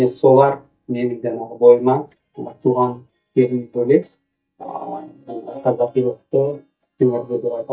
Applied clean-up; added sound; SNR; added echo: neural mask model DeepFilterNet 3.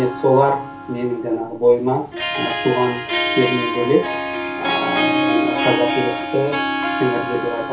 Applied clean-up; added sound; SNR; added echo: none; Harp; 2 dB; reverberation time 0.2 s.